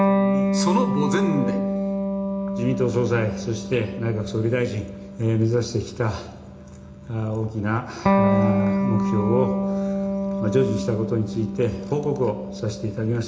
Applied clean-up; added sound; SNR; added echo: none; Electric guitar; 0 dB; reverberation time 0.8 s.